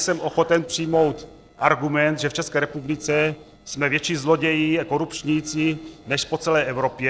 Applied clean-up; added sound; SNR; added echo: neural separator model SepFormer DNS4.